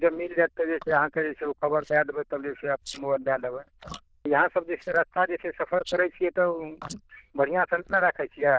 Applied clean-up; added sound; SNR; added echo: neural diffusion model UNIVERSE++.